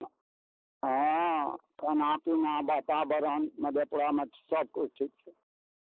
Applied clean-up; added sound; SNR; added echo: neural mask model Resemble Enhance denoiser.